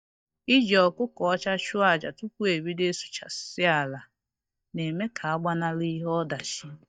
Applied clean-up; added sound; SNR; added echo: neural mask model DeepFilterNet 3.